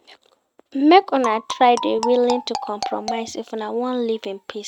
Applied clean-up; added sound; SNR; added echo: neural mask model RNNoise.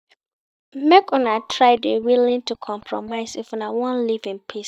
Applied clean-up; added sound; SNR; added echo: neural mask model DeepFilterNet 3.